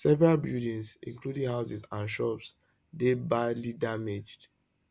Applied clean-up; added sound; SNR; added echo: none; none; none; none.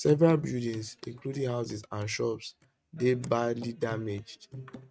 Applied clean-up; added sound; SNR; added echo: neural mask model RNNoise.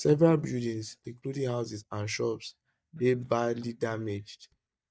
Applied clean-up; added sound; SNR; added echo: neural mask model DeepFilterNet 3.